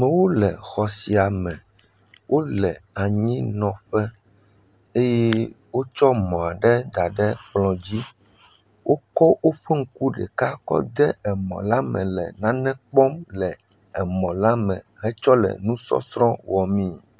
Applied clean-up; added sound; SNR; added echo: none; none; none; none.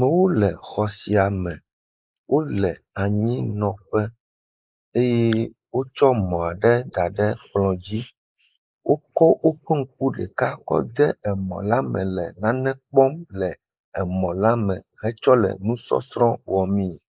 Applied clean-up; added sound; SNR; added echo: neural mask model Resemble Enhance denoiser.